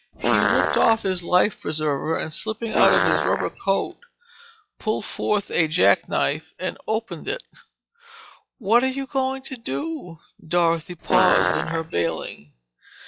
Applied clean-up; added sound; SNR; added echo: classical method log-MMSE.